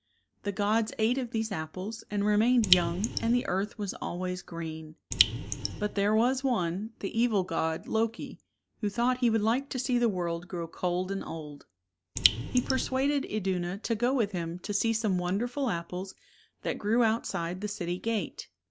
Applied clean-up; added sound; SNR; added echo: none; Raindrop; 2 dB; none.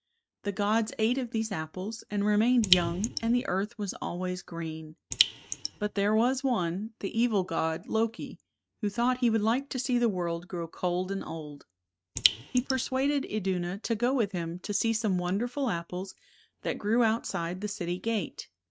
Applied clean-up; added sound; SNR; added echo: neural mask model RNNoise.